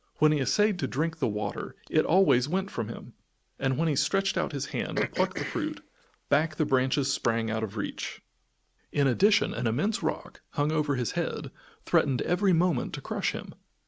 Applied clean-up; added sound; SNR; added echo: none; Cough; 11 dB; none.